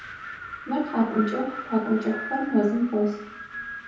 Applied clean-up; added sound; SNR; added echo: none; Wind; 11 dB; reverberation time 0.8 s.